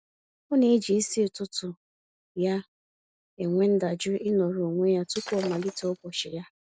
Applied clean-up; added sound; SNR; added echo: none; Shatter; 14 dB; none.